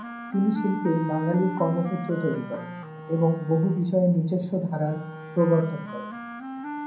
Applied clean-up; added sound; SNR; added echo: none; Wind instrument, woodwind instrument; 11 dB; reverberation time 0.6 s.